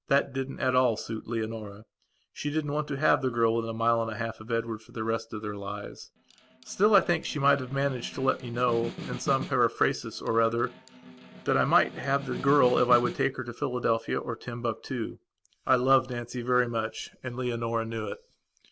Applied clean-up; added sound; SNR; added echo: none; Snare drum; 14 dB; none.